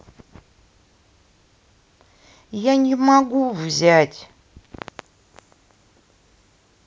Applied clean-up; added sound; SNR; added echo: none; none; none; none.